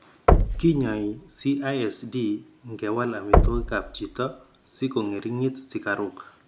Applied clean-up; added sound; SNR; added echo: none; Knock; -1 dB; none.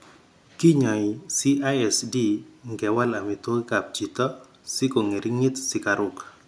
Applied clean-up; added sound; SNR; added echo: none; none; none; none.